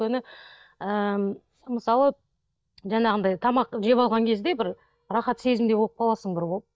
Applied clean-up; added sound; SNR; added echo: neural mask model DeepFilterNet 3.